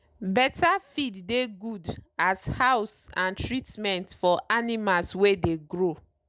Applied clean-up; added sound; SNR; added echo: none; none; none; none.